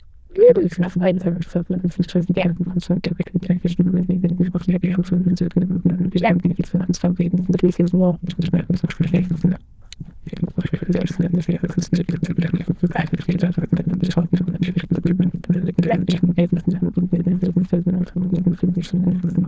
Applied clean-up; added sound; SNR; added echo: neural diffusion model UNIVERSE++.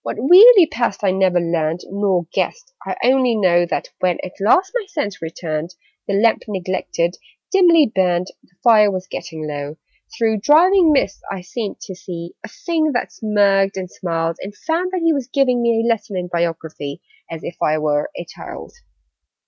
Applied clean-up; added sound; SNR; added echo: none; none; none; none.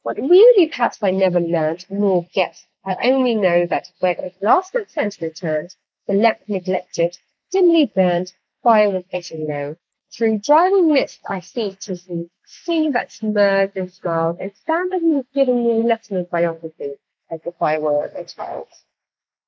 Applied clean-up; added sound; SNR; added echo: neural mask model Resemble Enhance denoiser.